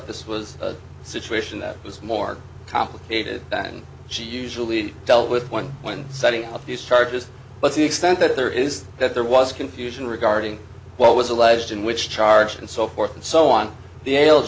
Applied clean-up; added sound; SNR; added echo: none; Idling / Accelerating, revving, vroom / Car; 18 dB; none.